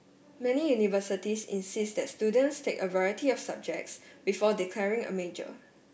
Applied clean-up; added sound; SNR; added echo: none; none; none; none.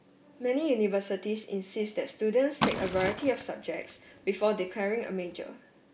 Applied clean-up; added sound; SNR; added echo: none; Liquid; 7 dB; none.